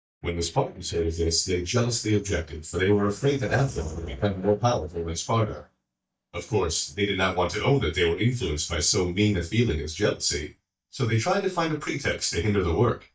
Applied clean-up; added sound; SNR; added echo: neural mask model DeepFilterNet 3.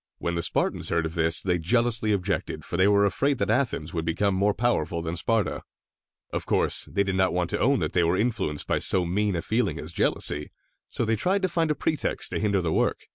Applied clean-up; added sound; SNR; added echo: none; none; none; none.